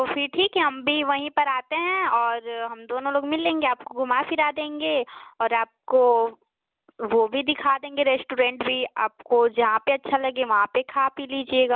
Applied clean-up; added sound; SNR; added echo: none; none; none; none.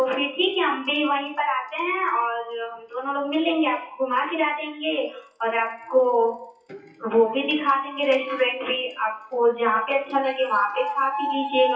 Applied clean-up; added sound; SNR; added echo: classical method WPE with log-MMSE.